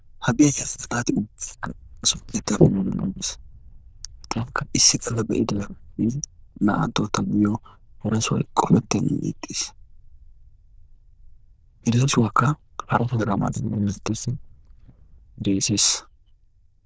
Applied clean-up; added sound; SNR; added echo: neural diffusion model UNIVERSE++.